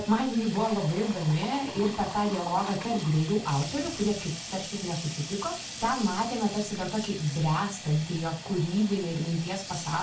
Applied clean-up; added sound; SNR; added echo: none; Sink (filling or washing) / Water tap, faucet; 11 dB; reverberation time 0.2 s.